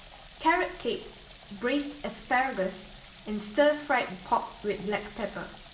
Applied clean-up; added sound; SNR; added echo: none; Water tap, faucet / Water; 15 dB; reverberation time 1.0 s.